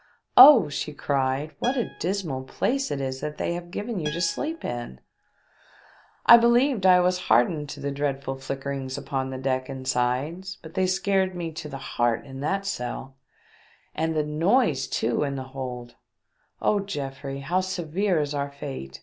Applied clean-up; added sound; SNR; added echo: none; Acoustic guitar; 17 dB; none.